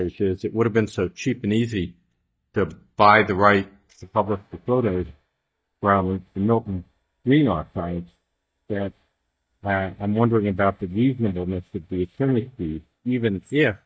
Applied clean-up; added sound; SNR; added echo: neural mask model DeepFilterNet 3.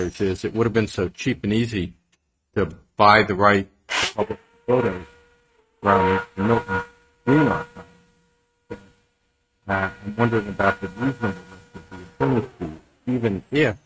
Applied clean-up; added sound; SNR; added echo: neural mask model RNNoise.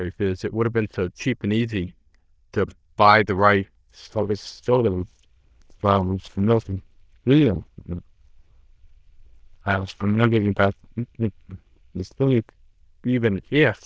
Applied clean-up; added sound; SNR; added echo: neural diffusion model UNIVERSE++.